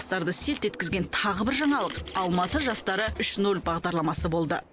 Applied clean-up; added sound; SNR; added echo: none; Walk, footsteps + Camera; 14 dB; none.